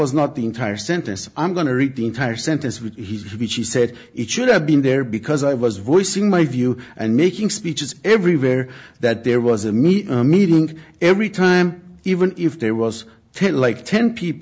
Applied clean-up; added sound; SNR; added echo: none; none; none; none.